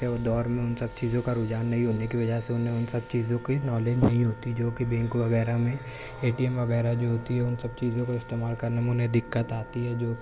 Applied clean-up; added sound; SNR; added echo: none; Wind instrument, woodwind instrument; 20 dB; none.